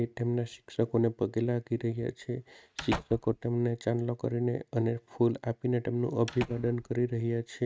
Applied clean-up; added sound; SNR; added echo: neural mask model RNNoise.